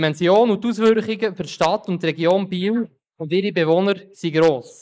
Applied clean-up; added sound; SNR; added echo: neural mask model Resemble Enhance denoiser.